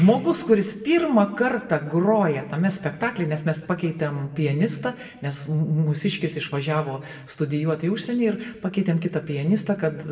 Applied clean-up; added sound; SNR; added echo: none; none; none; reverberation time 0.8 s.